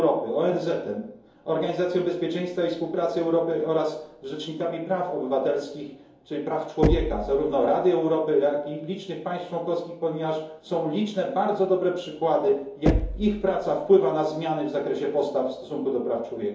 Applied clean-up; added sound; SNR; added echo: none; Knock; 4 dB; reverberation time 2.8 s.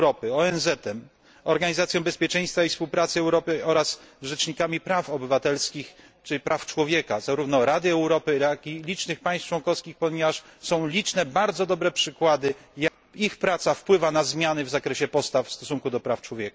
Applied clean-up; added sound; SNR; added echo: none; none; none; none.